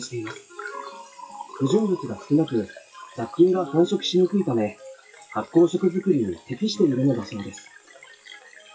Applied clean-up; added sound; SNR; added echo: classical method WPE with log-MMSE.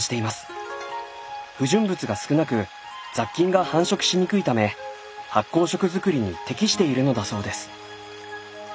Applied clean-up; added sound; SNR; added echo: none; none; none; none.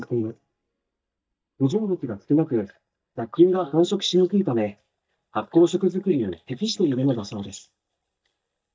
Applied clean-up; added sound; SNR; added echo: neural mask model DeepFilterNet 3.